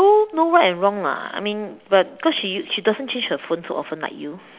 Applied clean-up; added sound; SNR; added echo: none; none; none; none.